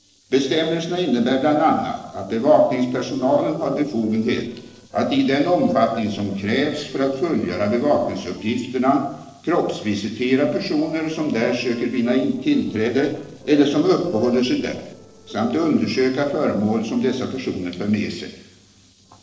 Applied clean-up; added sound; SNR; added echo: neural separator model SepFormer DNS4.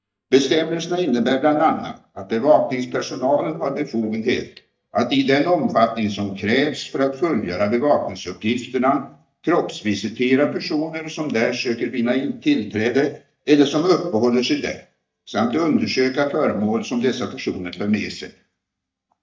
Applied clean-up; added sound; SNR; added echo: neural mask model DeepFilterNet 3.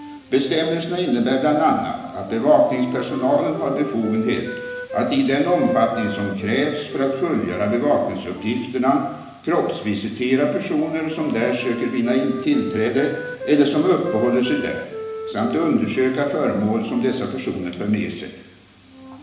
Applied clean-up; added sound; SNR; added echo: none; Wind instrument, woodwind instrument; 12 dB; reverberation time 1.0 s.